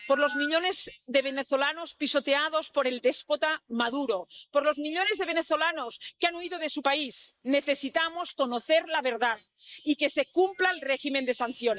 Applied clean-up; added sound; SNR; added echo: neural mask model Resemble Enhance denoiser.